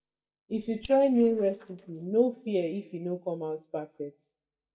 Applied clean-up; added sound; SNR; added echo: neural mask model DeepFilterNet 3.